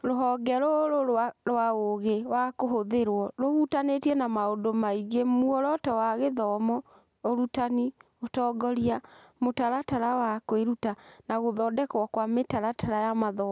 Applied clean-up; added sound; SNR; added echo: none; none; none; none.